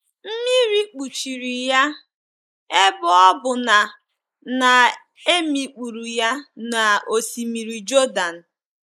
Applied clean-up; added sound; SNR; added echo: neural mask model Resemble Enhance denoiser.